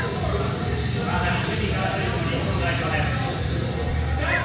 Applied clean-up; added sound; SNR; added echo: none; Bird vocalization, bird call, bird song; 15 dB; reverberation time 1.1 s.